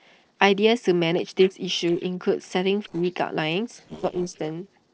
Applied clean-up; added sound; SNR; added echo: neural separator model SepFormer DNS4.